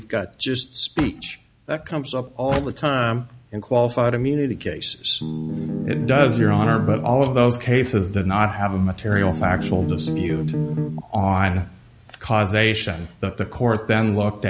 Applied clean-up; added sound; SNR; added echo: none; Bass guitar; 3 dB; none.